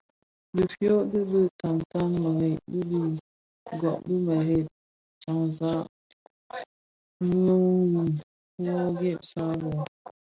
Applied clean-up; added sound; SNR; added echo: none; none; none; none.